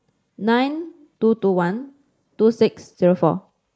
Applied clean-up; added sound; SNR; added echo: neural mask model Resemble Enhance denoiser.